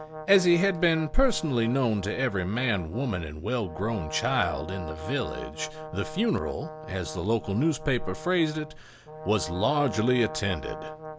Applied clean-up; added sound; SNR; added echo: none; Brass instrument; 13 dB; none.